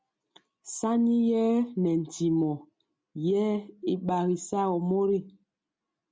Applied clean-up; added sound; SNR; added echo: none; none; none; none.